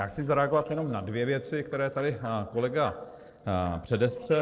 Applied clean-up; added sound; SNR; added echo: neural separator model SepFormer DNS4.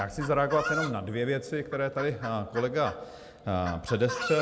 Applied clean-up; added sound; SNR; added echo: none; Chicken, rooster; 10 dB; none.